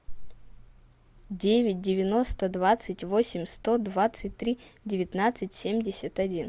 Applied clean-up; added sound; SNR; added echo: none; none; none; none.